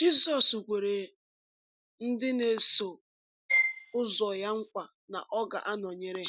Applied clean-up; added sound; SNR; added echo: none; Bowed string instrument; -3 dB; none.